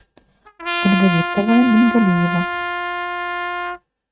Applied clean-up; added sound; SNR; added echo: neural mask model RNNoise.